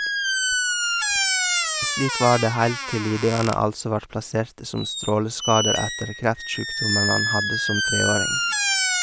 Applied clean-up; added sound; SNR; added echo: none; Squeak; 0 dB; none.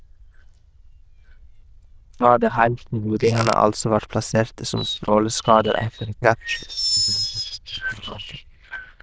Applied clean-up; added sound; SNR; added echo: neural diffusion model UNIVERSE++.